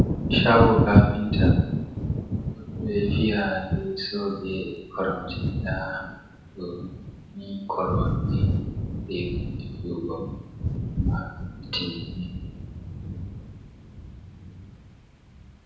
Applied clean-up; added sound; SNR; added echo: none; Thunder / Wind; -3 dB; reverberation time 0.9 s.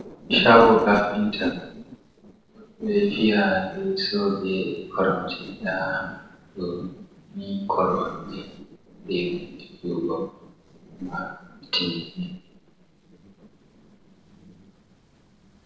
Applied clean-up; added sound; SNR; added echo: neural separator model SepFormer DNS4.